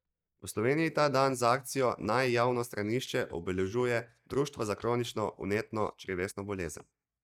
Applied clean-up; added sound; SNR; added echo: neural mask model DeepFilterNet 3.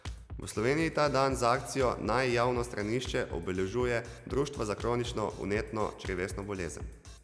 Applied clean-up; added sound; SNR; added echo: none; Drum kit; 13 dB; none.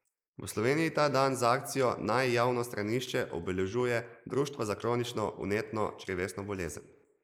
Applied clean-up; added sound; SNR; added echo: neural mask model Resemble Enhance denoiser.